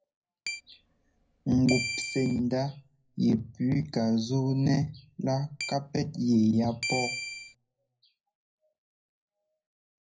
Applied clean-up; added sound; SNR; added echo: none; Keyboard (musical); 8 dB; reverberation time 0.5 s.